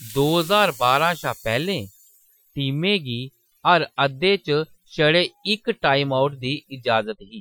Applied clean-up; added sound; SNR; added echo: classical method Wiener filter.